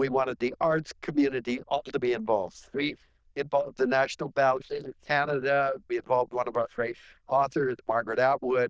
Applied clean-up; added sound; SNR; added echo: neural diffusion model UNIVERSE++.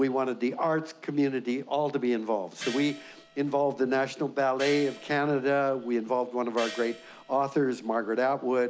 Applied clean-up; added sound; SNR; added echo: none; Gong; 16 dB; none.